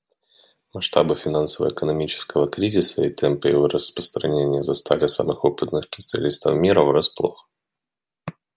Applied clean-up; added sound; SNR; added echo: none; none; none; none.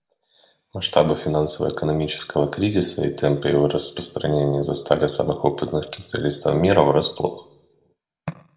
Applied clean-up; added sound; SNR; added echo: none; none; none; reverberation time 0.5 s.